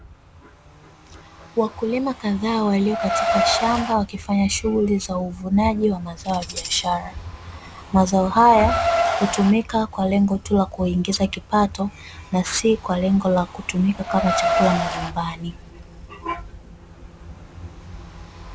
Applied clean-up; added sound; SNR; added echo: none; Car + Tambourine; 7 dB; none.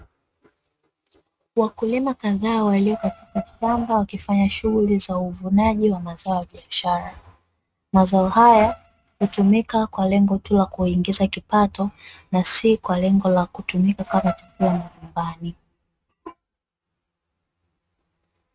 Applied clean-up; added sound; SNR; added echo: neural mask model RNNoise.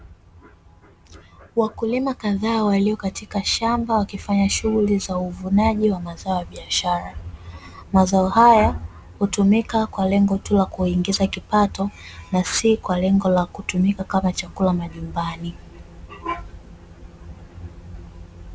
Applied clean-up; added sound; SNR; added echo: none; none; none; none.